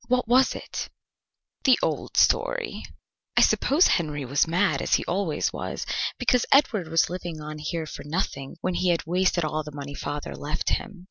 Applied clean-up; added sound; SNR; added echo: none; none; none; none.